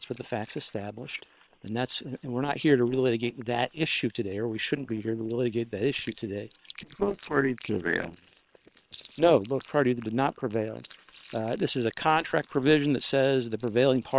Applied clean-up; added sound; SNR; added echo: neural separator model SepFormer WHAM!.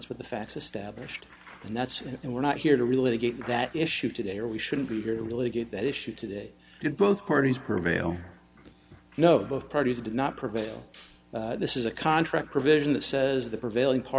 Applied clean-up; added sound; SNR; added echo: none; none; none; none.